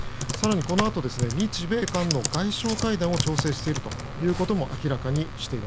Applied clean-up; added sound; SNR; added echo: none; Computer keyboard; 4 dB; none.